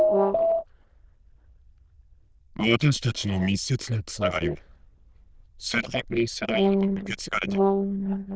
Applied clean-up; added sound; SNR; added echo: neural diffusion model UNIVERSE++.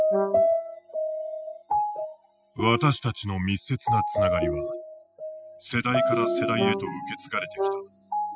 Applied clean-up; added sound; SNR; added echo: classical method spectral subtraction.